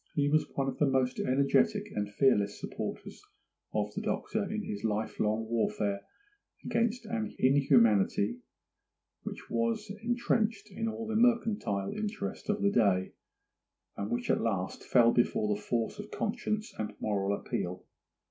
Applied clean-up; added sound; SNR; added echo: none; none; none; none.